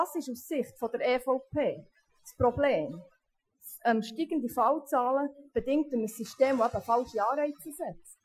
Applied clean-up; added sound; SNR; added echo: classical method Wiener filter.